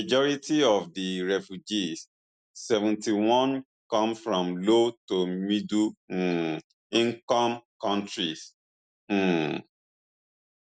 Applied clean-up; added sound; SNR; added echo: none; none; none; none.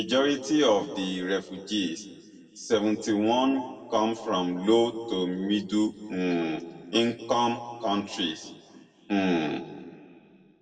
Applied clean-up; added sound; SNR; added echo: none; none; none; reverberation time 1.7 s.